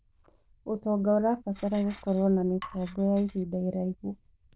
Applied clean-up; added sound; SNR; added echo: neural diffusion model UNIVERSE++.